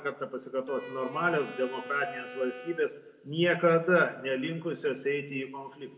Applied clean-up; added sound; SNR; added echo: none; Wind instrument, woodwind instrument; 15 dB; reverberation time 1.1 s.